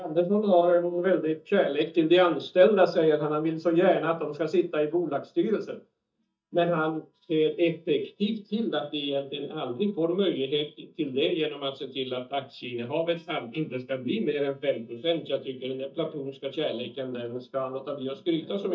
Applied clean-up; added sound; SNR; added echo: neural mask model DeepFilterNet 3.